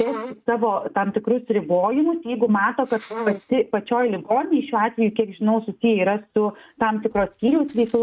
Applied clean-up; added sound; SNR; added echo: neural mask model RNNoise.